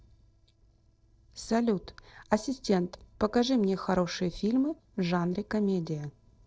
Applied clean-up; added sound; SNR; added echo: neural separator model SepFormer DNS4.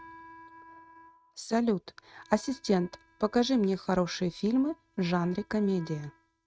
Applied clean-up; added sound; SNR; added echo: neural mask model RNNoise.